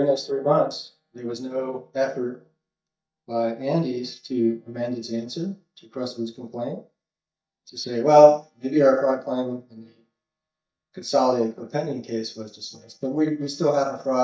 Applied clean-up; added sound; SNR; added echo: neural mask model DeepFilterNet 3.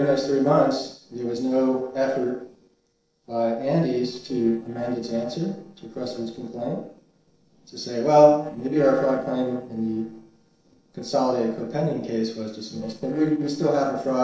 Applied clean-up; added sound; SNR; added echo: neural separator model SepFormer DNS4.